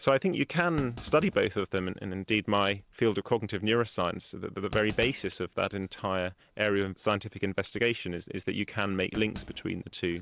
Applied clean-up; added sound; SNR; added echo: none; Thump, thud; 19 dB; none.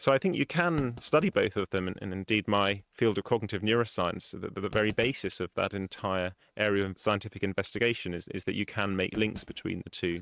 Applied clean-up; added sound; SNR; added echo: neural mask model RNNoise.